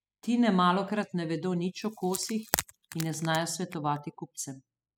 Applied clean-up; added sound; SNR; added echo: classical method spectral subtraction.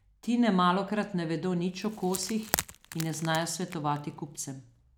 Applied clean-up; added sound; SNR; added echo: none; Wood; 10 dB; none.